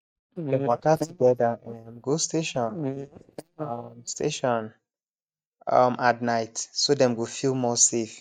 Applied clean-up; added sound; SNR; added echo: neural mask model DeepFilterNet 3.